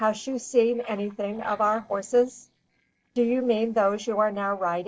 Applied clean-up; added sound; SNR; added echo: neural separator model SepFormer DNS4.